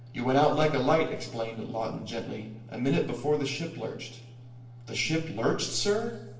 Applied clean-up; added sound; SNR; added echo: none; none; none; reverberation time 0.7 s.